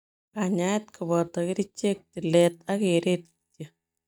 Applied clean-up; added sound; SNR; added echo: neural mask model DeepFilterNet 3.